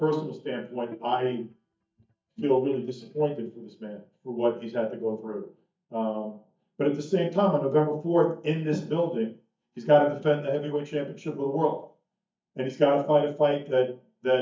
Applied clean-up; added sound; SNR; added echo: neural mask model DeepFilterNet 3.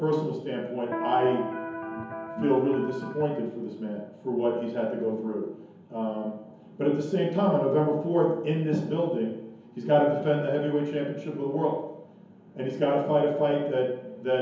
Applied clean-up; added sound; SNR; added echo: none; Electric guitar; 8 dB; reverberation time 0.9 s.